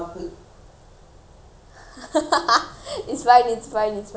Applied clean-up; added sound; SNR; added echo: none; none; none; none.